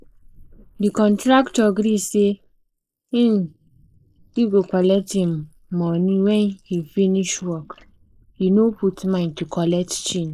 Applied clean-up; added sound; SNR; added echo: neural mask model Resemble Enhance denoiser.